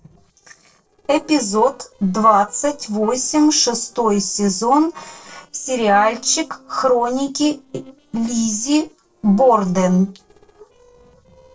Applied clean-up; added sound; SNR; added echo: neural separator model SepFormer DNS4.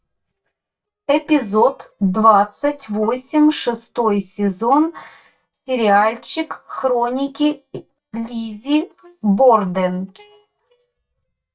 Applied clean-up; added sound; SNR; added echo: neural mask model DeepFilterNet 3.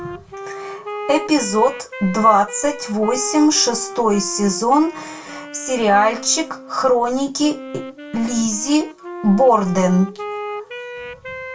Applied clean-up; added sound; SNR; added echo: none; Wind instrument, woodwind instrument; 13 dB; reverberation time 0.2 s.